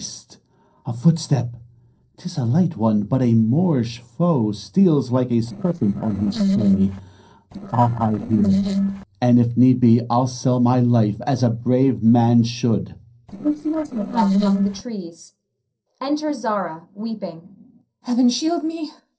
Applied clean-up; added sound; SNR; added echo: neural separator model SepFormer DNS4.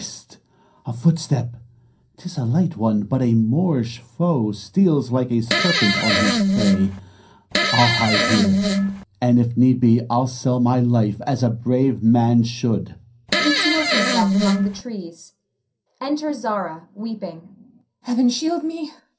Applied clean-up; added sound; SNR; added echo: none; Fart; -1 dB; reverberation time 0.3 s.